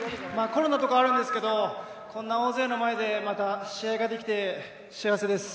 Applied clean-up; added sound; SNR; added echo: none; none; none; none.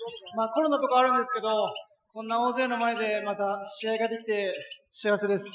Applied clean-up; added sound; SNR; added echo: classical method Wiener filter.